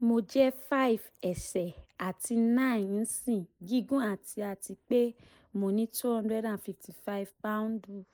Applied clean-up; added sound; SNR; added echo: neural mask model Resemble Enhance denoiser.